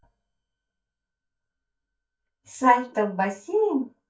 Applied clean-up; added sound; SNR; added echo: neural mask model DeepFilterNet 3.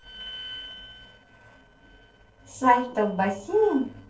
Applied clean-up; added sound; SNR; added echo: neural separator model SepFormer DNS4.